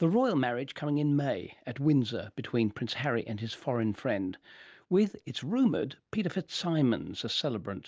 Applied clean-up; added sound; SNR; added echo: none; none; none; none.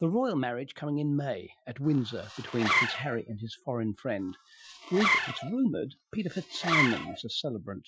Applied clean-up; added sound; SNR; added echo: classical method Wiener filter.